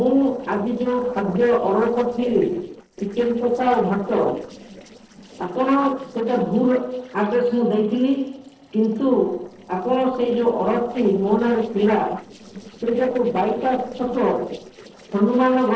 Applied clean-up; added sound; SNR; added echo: neural separator model SepFormer DNS4.